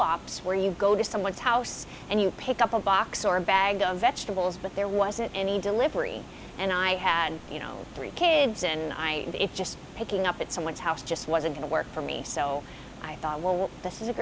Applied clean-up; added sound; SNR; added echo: none; Water; 18 dB; none.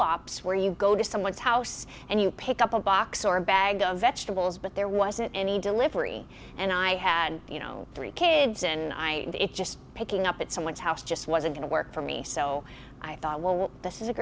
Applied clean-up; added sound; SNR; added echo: none; none; none; none.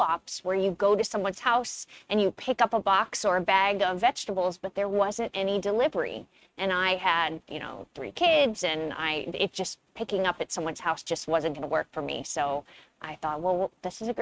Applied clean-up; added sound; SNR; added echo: neural mask model RNNoise.